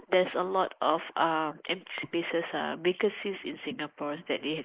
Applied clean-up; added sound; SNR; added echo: neural mask model Resemble Enhance denoiser.